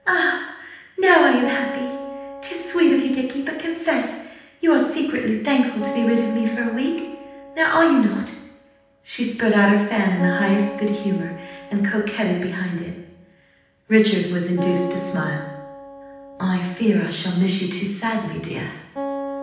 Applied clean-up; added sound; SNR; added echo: none; Acoustic guitar; 13 dB; reverberation time 0.9 s.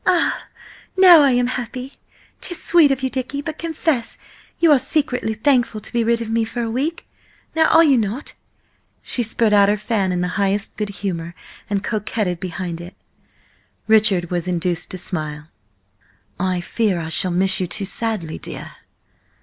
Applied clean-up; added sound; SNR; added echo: none; none; none; none.